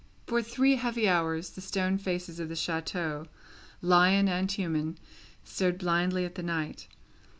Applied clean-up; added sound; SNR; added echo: none; none; none; none.